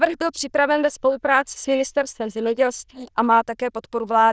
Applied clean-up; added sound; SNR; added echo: neural diffusion model UNIVERSE++.